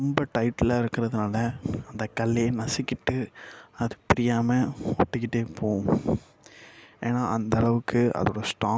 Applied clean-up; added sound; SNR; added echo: none; none; none; none.